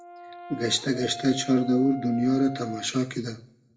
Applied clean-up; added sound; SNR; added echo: none; Brass instrument; 15 dB; reverberation time 0.4 s.